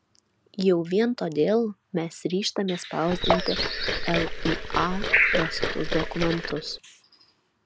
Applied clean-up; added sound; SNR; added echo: none; Liquid + Bird; -1 dB; none.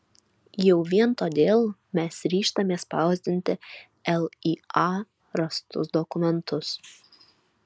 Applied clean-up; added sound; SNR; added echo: none; none; none; none.